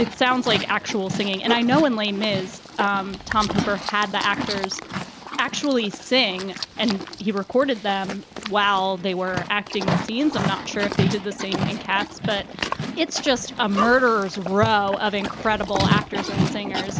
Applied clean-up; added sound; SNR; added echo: none; Livestock, farm animals, working animals; 5 dB; none.